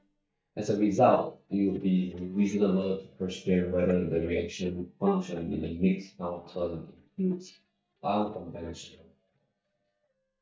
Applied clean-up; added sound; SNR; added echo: neural mask model DeepFilterNet 3.